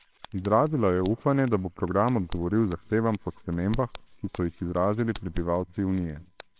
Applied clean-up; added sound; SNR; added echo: neural separator model SepFormer WHAMR!.